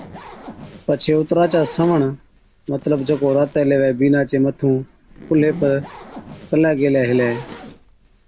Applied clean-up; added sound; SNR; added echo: none; Zipper (clothing); 18 dB; none.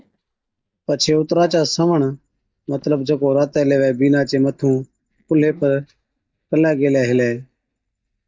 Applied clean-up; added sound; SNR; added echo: neural mask model DeepFilterNet 3.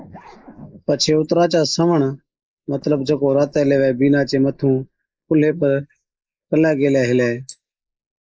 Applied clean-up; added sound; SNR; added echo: neural mask model Resemble Enhance denoiser.